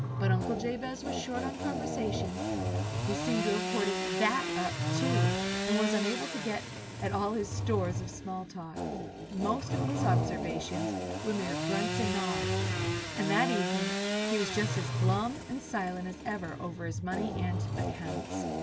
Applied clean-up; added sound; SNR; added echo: none; Growling + Sawing / Engine; -2 dB; none.